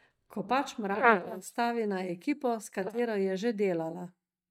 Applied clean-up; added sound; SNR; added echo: neural mask model DeepFilterNet 3.